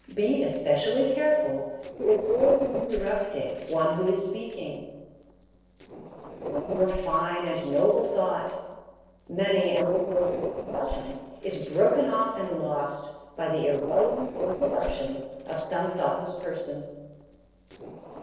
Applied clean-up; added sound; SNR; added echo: neural separator model SepFormer DNS4.